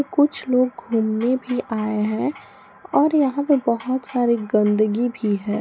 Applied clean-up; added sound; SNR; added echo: none; none; none; none.